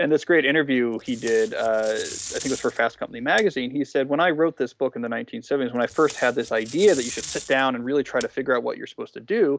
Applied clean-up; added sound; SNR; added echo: none; Packing tape, duct tape; 16 dB; none.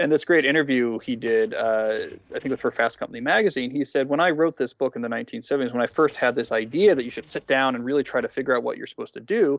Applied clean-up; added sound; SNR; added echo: neural separator model SepFormer DNS4.